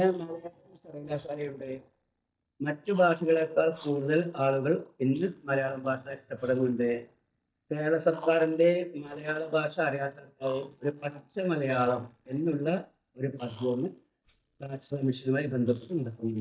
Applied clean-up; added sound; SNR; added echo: neural mask model DeepFilterNet 3.